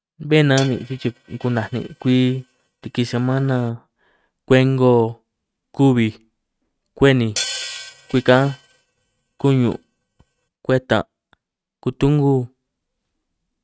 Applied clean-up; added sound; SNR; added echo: neural mask model RNNoise.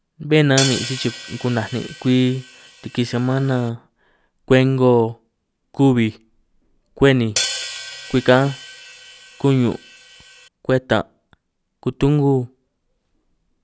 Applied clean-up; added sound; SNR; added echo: none; Hi-hat; 10 dB; none.